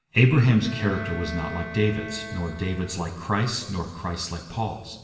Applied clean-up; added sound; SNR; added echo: none; Bowed string instrument; 14 dB; reverberation time 1.4 s.